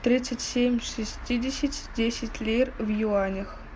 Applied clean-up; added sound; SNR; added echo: none; none; none; none.